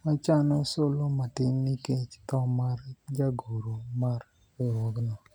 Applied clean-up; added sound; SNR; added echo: none; none; none; none.